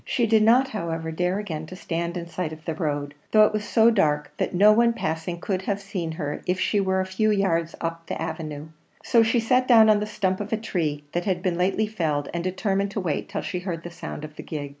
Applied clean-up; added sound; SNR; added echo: none; none; none; none.